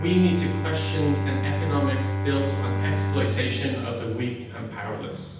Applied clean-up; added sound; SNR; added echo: none; Bowed string instrument; 0 dB; reverberation time 0.9 s.